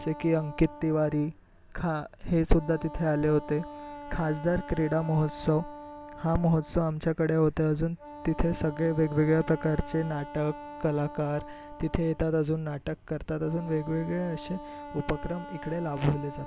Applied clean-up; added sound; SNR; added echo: none; Wind instrument, woodwind instrument; 15 dB; none.